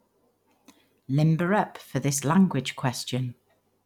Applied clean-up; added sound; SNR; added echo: none; none; none; none.